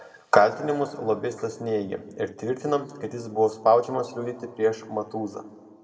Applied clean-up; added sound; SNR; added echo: none; none; none; reverberation time 1.1 s.